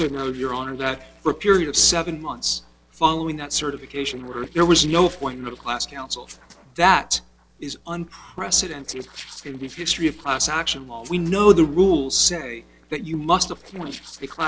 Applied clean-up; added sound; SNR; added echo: neural separator model SepFormer DNS4.